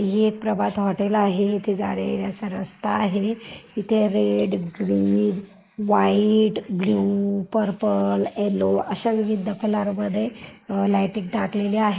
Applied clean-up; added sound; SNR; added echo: neural mask model Resemble Enhance denoiser.